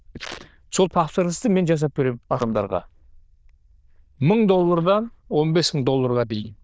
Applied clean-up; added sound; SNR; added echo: neural diffusion model UNIVERSE++.